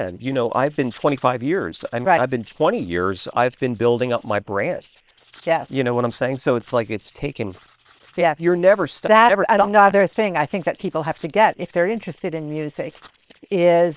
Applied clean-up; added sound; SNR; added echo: neural separator model SepFormer WHAM!.